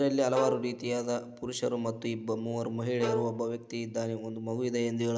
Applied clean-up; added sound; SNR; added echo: none; Bowed string instrument; 9 dB; none.